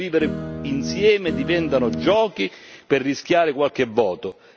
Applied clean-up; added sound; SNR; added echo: none; Guitar; 6 dB; none.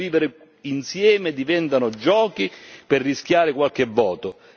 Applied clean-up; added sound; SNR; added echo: none; none; none; none.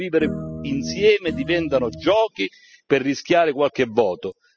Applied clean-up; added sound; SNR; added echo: classical method spectral subtraction.